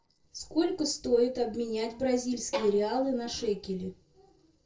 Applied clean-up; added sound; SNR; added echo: neural separator model SepFormer DNS4.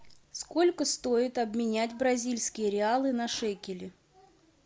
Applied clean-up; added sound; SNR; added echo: none; none; none; none.